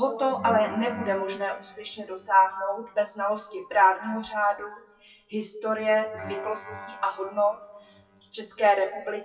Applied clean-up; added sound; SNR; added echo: classical method WPE with log-MMSE.